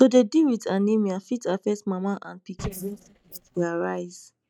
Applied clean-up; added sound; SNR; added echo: neural mask model DeepFilterNet 3.